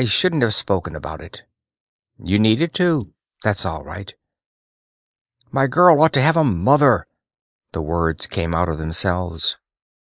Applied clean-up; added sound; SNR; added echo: neural mask model Resemble Enhance denoiser.